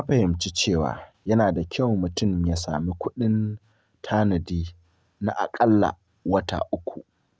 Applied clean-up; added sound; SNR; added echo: none; none; none; none.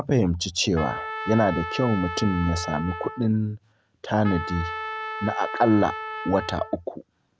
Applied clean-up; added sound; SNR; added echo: none; Trumpet; 9 dB; none.